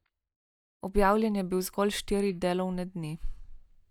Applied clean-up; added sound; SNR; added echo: neural mask model DeepFilterNet 3.